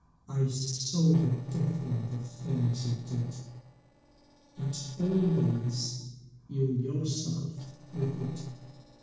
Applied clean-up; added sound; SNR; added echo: neural separator model SepFormer DNS4.